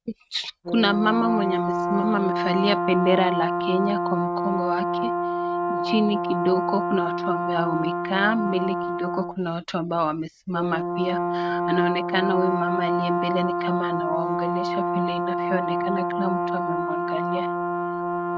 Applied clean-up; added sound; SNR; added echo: neural mask model RNNoise.